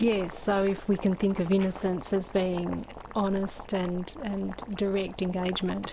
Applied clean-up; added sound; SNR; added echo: none; Boiling; 14 dB; none.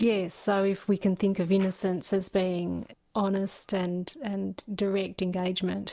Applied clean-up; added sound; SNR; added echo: none; none; none; none.